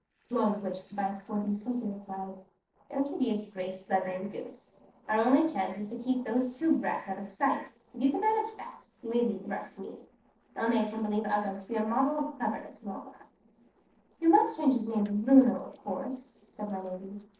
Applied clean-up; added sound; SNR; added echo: neural separator model SepFormer DNS4.